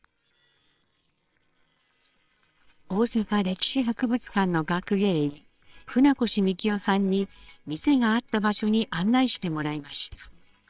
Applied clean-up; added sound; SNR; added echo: neural separator model SepFormer WHAMR!.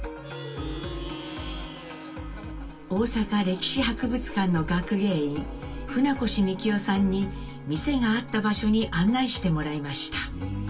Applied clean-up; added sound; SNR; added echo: none; Plucked string instrument; 19 dB; reverberation time 0.2 s.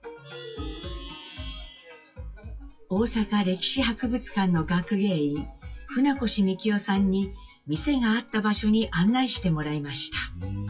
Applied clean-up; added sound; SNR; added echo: classical method WPE with log-MMSE.